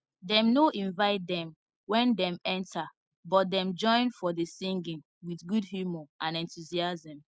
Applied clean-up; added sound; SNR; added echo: none; none; none; none.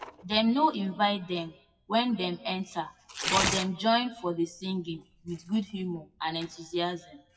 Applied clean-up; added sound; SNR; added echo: classical method WPE with log-MMSE.